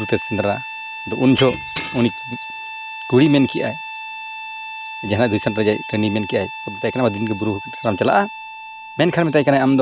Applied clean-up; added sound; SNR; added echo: none; Harmonica + Shatter; 11 dB; none.